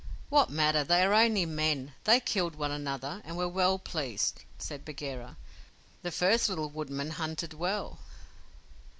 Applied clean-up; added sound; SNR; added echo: none; none; none; none.